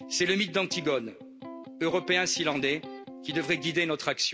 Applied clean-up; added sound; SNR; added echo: none; Electric guitar; 14 dB; none.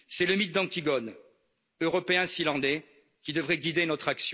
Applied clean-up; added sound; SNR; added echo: none; none; none; none.